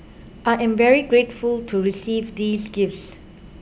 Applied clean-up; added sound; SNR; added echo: none; none; none; none.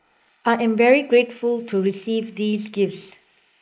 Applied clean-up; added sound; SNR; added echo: neural mask model Resemble Enhance denoiser.